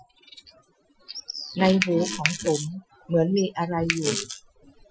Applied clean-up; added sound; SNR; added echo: classical method Wiener filter.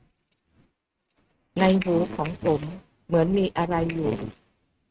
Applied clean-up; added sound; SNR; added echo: neural mask model RNNoise.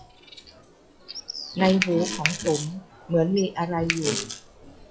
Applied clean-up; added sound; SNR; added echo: classical method log-MMSE.